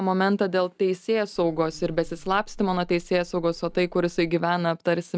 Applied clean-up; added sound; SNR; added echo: none; Buzz; 18 dB; none.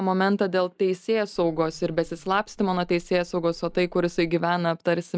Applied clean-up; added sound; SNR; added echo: neural mask model Resemble Enhance denoiser.